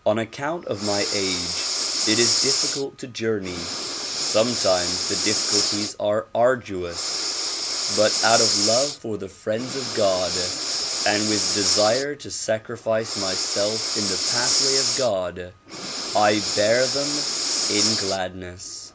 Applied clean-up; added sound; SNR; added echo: none; Breathing; 0 dB; none.